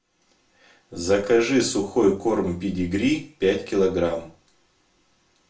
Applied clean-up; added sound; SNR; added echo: none; none; none; reverberation time 0.3 s.